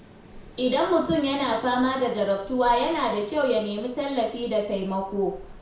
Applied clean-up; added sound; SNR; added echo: none; Ocean; 20 dB; reverberation time 0.6 s.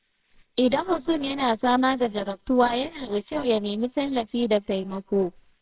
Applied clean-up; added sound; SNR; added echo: neural separator model SepFormer WHAMR!.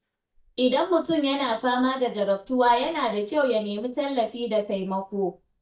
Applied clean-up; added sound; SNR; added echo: neural mask model DeepFilterNet 3.